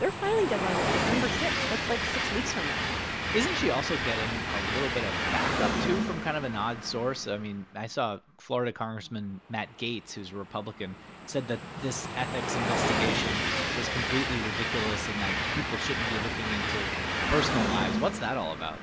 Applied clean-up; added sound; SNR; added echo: none; Train; -1 dB; none.